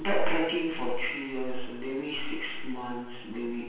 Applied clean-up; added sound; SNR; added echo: none; none; none; reverberation time 0.7 s.